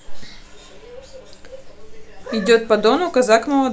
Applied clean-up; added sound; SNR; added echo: none; none; none; none.